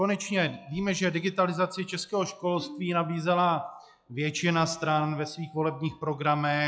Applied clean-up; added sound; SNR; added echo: classical method log-MMSE.